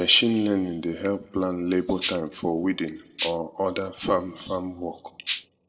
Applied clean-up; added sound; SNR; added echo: neural separator model SepFormer DNS4.